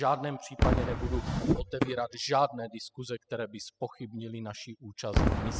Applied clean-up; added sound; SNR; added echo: classical method spectral subtraction.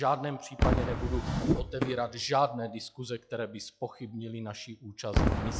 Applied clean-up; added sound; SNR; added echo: classical method log-MMSE.